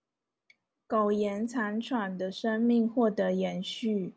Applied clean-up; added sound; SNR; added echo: none; none; none; none.